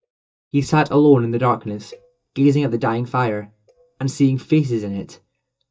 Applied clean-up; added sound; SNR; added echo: neural mask model DeepFilterNet 3.